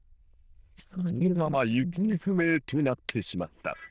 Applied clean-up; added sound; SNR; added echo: neural diffusion model UNIVERSE++.